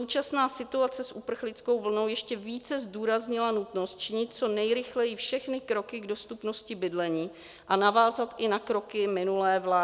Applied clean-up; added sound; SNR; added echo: none; none; none; none.